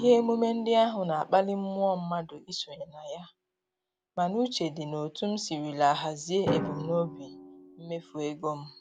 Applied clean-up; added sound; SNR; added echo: none; Drum; 12 dB; none.